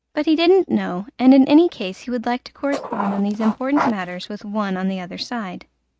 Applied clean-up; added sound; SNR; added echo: neural mask model RNNoise.